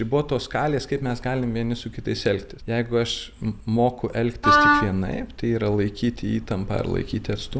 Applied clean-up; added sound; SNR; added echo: none; Wind instrument, woodwind instrument; -5 dB; none.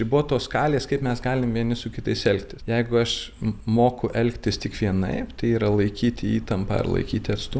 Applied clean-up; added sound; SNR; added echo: none; none; none; none.